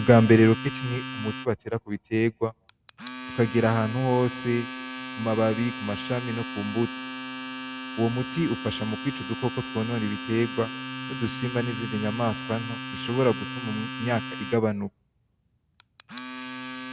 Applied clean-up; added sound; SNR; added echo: none; Domestic sounds, home sounds; 9 dB; none.